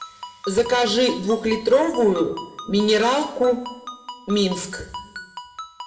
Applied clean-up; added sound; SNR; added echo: none; Ringtone; 15 dB; reverberation time 0.7 s.